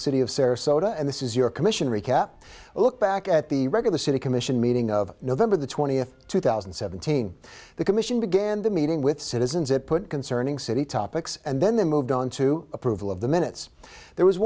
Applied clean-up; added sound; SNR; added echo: none; none; none; none.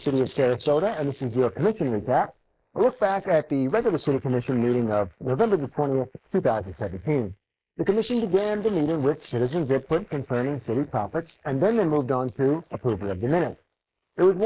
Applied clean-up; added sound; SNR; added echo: neural mask model Resemble Enhance denoiser.